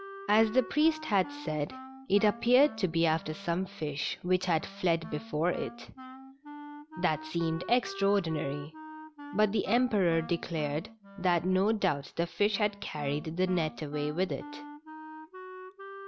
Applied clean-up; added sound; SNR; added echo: none; Wind instrument, woodwind instrument; 15 dB; none.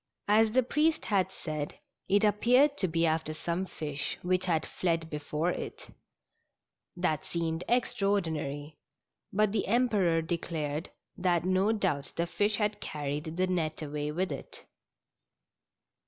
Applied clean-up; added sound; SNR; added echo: none; none; none; none.